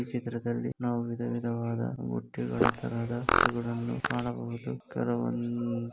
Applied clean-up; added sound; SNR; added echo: none; Fart; -2 dB; none.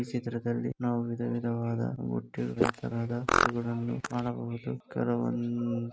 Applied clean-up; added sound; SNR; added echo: neural mask model RNNoise.